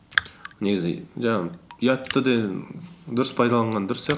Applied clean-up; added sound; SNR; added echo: none; Raindrop; 11 dB; none.